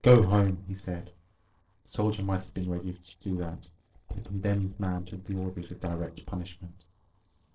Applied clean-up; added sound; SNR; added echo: neural separator model SepFormer DNS4.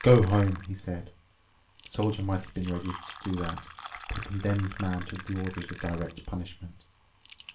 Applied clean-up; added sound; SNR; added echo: none; Fill (with liquid); 15 dB; reverberation time 0.3 s.